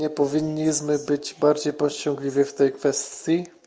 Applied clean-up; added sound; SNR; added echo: none; none; none; none.